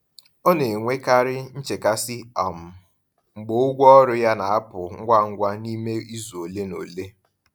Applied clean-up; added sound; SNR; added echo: none; none; none; none.